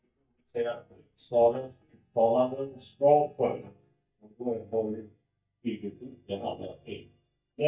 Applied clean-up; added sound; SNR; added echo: neural mask model DeepFilterNet 3.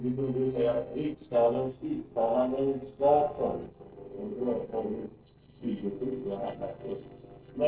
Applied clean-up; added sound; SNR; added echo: neural separator model SepFormer DNS4.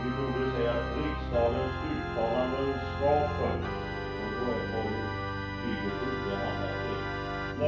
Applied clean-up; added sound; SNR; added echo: none; Organ; 1 dB; reverberation time 0.6 s.